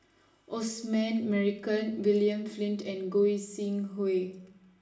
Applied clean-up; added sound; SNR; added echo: none; none; none; reverberation time 0.6 s.